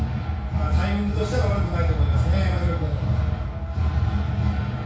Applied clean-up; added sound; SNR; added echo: none; none; none; reverberation time 0.6 s.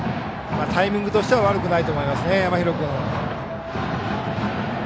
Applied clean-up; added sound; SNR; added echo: none; none; none; none.